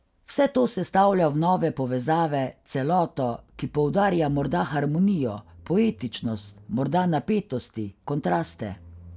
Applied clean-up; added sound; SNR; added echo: none; none; none; none.